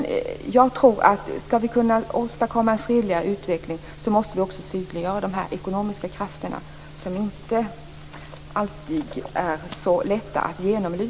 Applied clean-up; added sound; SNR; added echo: none; Rattle (instrument); 7 dB; none.